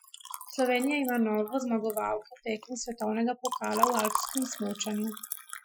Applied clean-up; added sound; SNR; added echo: classical method Wiener filter.